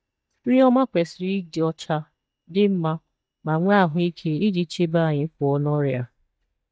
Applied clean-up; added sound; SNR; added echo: neural mask model DeepFilterNet 3.